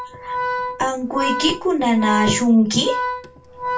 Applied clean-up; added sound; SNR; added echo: none; Organ; 6 dB; reverberation time 0.2 s.